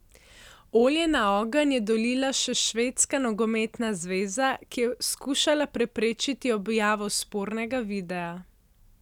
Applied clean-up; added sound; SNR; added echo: none; none; none; none.